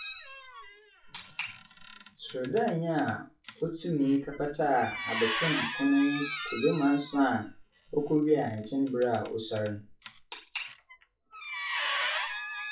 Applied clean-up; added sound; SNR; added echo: classical method WPE with log-MMSE.